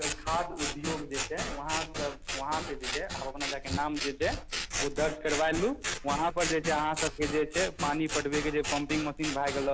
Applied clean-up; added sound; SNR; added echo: none; Scissors; 4 dB; none.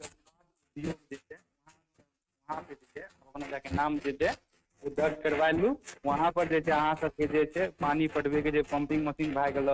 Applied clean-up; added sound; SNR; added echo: neural mask model RNNoise.